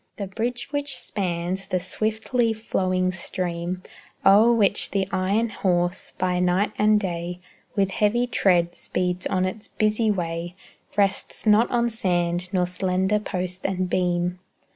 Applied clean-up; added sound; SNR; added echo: none; none; none; none.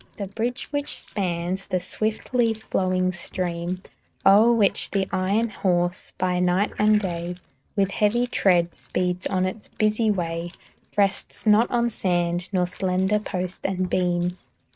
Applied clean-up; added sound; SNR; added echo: neural mask model RNNoise.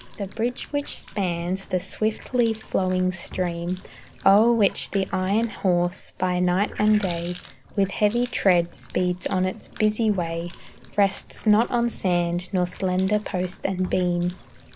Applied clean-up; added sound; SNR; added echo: none; Water tap, faucet; 19 dB; none.